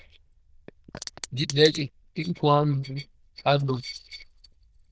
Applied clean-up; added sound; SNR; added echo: neural diffusion model UNIVERSE++.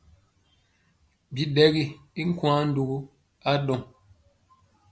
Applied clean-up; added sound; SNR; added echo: none; none; none; none.